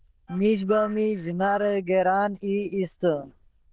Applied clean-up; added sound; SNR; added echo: neural diffusion model UNIVERSE++.